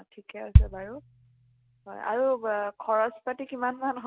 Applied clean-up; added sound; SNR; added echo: none; Bass drum; -4 dB; none.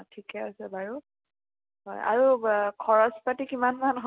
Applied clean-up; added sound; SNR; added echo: none; none; none; none.